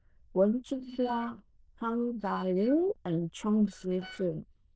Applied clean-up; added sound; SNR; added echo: neural diffusion model UNIVERSE++.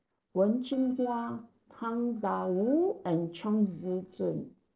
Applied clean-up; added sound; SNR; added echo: neural separator model SepFormer DNS4.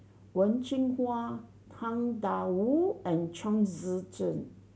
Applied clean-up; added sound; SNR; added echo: none; none; none; none.